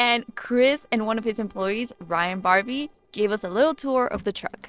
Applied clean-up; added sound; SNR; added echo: neural separator model SepFormer DNS4.